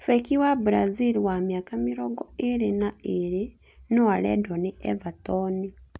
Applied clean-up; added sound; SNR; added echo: none; none; none; none.